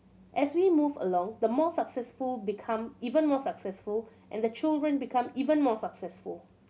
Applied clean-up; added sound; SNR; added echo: none; none; none; none.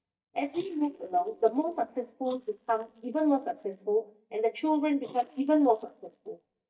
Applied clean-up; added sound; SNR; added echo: neural mask model DeepFilterNet 3.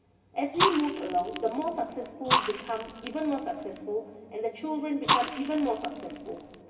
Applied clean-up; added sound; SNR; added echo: none; Fire; 1 dB; reverberation time 2.4 s.